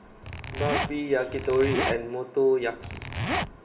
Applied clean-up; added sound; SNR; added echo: none; Zipper (clothing); 4 dB; reverberation time 1.2 s.